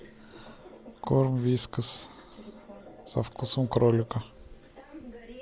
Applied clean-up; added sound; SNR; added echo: none; none; none; none.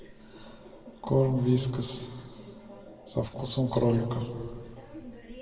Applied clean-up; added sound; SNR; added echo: none; none; none; reverberation time 1.7 s.